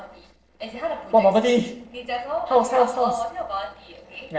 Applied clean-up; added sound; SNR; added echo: neural separator model SepFormer DNS4.